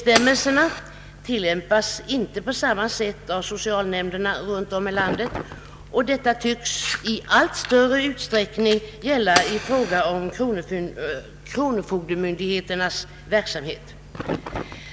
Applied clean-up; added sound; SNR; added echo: none; Fire; 11 dB; none.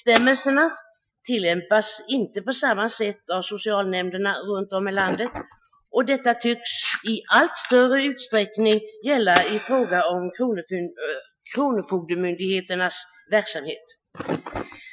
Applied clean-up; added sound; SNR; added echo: classical method Wiener filter.